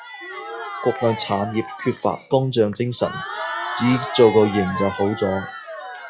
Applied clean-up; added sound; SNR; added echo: classical method log-MMSE.